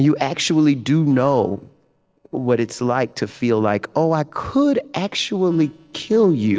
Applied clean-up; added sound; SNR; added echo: neural separator model SepFormer DNS4.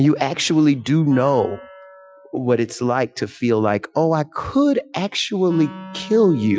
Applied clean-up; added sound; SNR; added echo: classical method Wiener filter.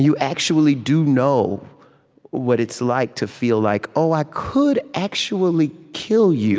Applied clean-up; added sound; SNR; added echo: none; none; none; none.